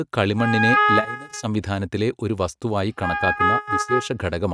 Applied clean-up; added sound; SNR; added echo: neural mask model RNNoise.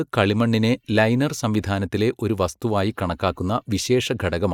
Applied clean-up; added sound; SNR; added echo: neural mask model Resemble Enhance denoiser.